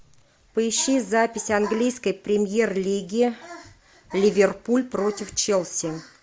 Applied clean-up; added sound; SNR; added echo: none; none; none; none.